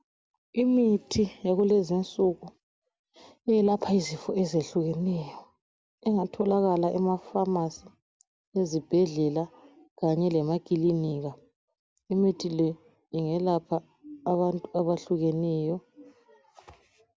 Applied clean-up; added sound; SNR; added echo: none; none; none; none.